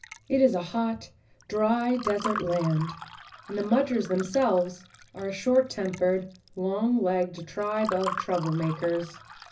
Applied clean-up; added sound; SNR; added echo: none; Fill (with liquid) / Water; 13 dB; reverberation time 0.4 s.